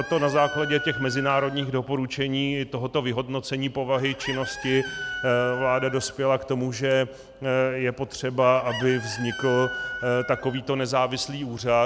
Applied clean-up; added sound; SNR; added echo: none; Chicken, rooster; 12 dB; none.